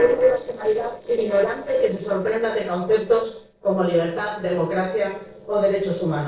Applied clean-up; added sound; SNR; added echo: neural separator model SepFormer DNS4.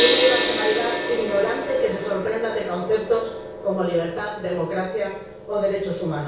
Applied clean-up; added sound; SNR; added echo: none; Gong; 2 dB; reverberation time 0.6 s.